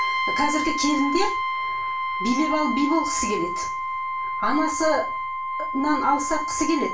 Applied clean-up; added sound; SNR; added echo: none; Brass instrument; 1 dB; reverberation time 0.3 s.